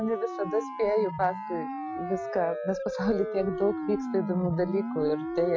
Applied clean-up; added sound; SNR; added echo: classical method Wiener filter.